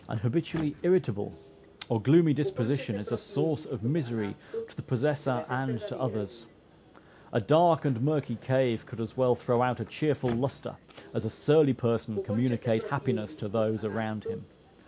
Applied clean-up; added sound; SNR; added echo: none; Subway, metro, underground; 14 dB; none.